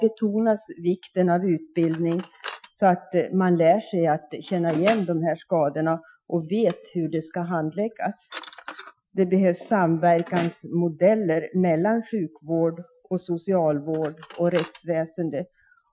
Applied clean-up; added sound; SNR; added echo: classical method Wiener filter.